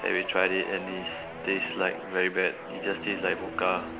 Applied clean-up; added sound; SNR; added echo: none; Guitar; 10 dB; none.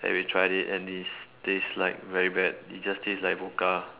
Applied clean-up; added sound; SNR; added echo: none; none; none; none.